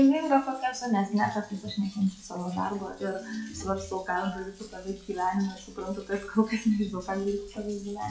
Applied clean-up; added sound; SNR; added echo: classical method log-MMSE.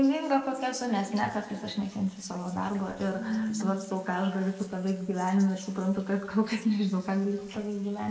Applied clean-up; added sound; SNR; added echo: neural mask model Resemble Enhance denoiser.